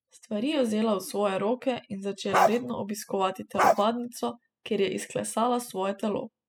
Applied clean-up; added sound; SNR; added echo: classical method spectral subtraction.